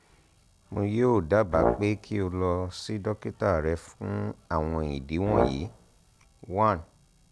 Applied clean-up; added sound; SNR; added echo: none; Brass instrument; 2 dB; none.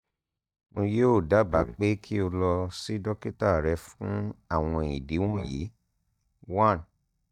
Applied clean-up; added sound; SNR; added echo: neural mask model DeepFilterNet 3.